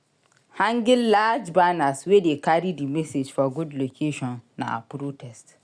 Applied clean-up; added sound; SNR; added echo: none; none; none; none.